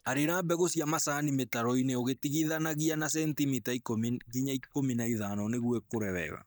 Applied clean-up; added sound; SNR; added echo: neural mask model DeepFilterNet 3.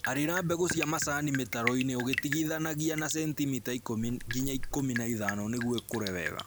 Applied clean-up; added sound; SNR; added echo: none; Drip; 8 dB; none.